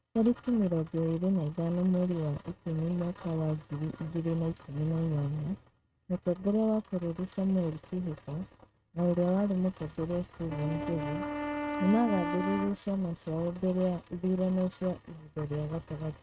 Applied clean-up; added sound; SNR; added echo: neural mask model RNNoise.